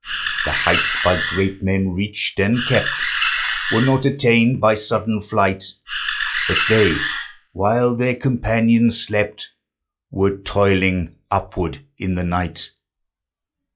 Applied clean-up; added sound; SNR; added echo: classical method log-MMSE.